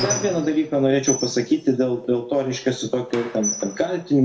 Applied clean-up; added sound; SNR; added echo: none; Squeak; 10 dB; reverberation time 0.6 s.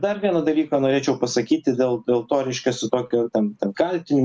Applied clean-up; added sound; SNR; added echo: none; none; none; none.